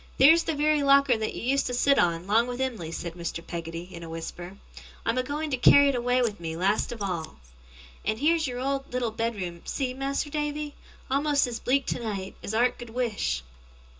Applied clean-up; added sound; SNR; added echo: none; Scissors; 17 dB; reverberation time 0.2 s.